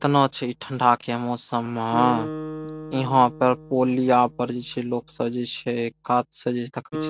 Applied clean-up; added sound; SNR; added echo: none; Acoustic guitar; 13 dB; none.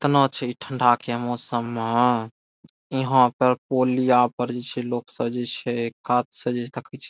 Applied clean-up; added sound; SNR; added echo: none; none; none; none.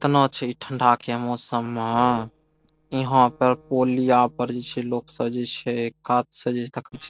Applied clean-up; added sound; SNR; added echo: neural separator model SepFormer DNS4.